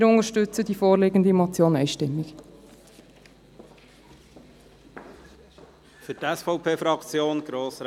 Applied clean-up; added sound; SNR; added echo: none; none; none; none.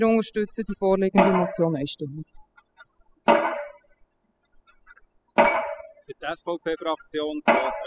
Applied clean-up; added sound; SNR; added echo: classical method spectral subtraction.